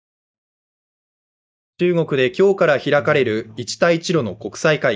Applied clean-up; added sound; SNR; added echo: neural mask model DeepFilterNet 3.